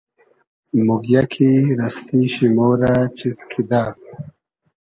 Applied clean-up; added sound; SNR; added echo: none; none; none; none.